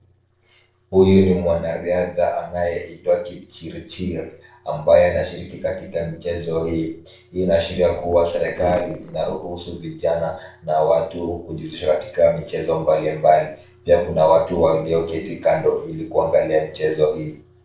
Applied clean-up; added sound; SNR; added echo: neural separator model SepFormer DNS4.